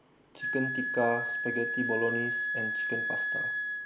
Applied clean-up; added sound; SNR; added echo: none; Wind instrument, woodwind instrument; -2 dB; none.